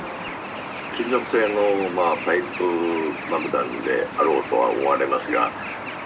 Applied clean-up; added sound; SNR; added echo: none; Bird; 9 dB; none.